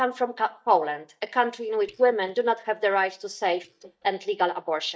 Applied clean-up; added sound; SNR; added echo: neural mask model DeepFilterNet 3.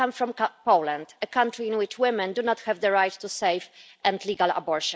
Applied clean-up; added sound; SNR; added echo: none; none; none; none.